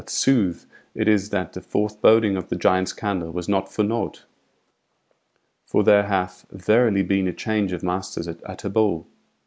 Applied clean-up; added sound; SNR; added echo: none; none; none; none.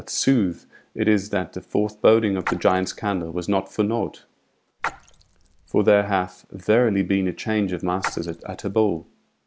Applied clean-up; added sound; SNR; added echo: none; Splash, splatter; 12 dB; none.